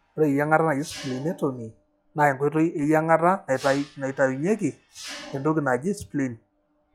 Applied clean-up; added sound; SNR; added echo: classical method log-MMSE.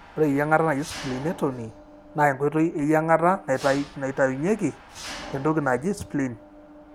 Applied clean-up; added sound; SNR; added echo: none; Mechanisms; 17 dB; none.